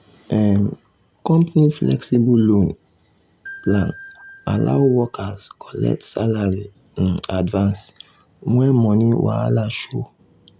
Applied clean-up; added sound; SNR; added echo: none; Ringtone / Bell; 20 dB; none.